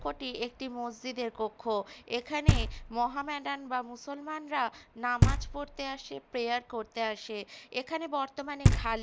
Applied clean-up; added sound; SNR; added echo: none; Knock; -2 dB; none.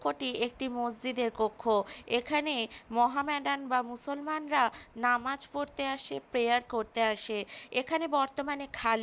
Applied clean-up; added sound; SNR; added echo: none; none; none; none.